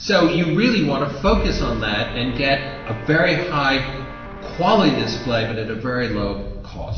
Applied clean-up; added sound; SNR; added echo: none; Guitar; 16 dB; reverberation time 0.9 s.